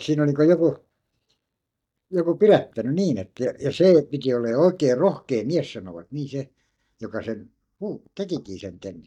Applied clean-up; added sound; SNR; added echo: neural mask model DeepFilterNet 3.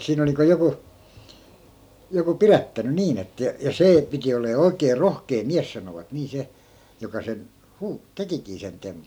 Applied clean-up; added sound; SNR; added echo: none; none; none; none.